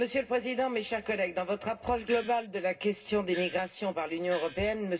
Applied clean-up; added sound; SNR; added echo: none; Gong; 13 dB; reverberation time 0.2 s.